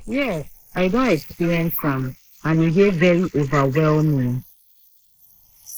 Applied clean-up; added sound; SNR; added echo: neural mask model Resemble Enhance denoiser.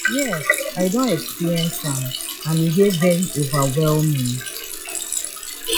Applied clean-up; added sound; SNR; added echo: classical method log-MMSE.